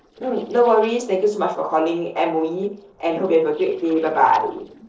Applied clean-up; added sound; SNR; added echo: neural separator model SepFormer DNS4.